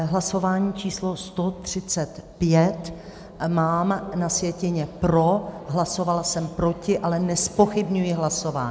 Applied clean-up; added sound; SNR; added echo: none; none; none; none.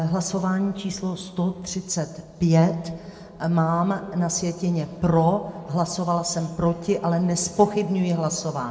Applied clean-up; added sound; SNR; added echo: none; none; none; reverberation time 0.7 s.